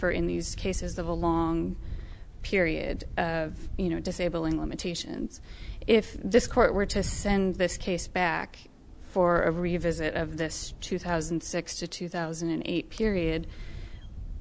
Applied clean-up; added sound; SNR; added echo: none; Camera; 9 dB; none.